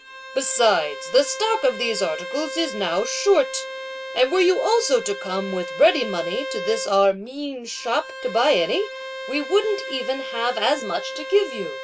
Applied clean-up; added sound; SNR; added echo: none; Bowed string instrument; 10 dB; none.